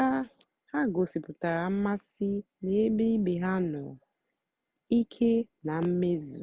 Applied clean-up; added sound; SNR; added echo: none; none; none; none.